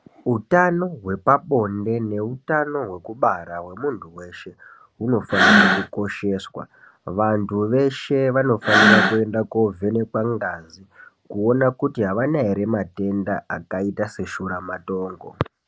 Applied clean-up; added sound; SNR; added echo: none; Breathing; -3 dB; none.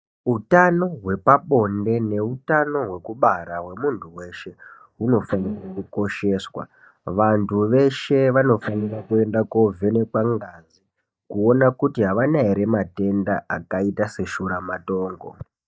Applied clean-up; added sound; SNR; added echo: neural mask model DeepFilterNet 3.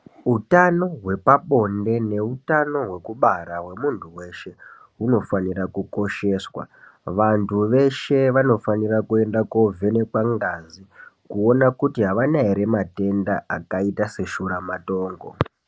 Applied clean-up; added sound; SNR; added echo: none; none; none; none.